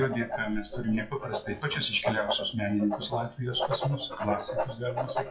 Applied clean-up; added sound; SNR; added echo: classical method WPE with log-MMSE.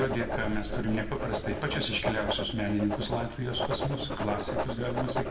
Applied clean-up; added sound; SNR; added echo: none; Writing; 2 dB; reverberation time 0.6 s.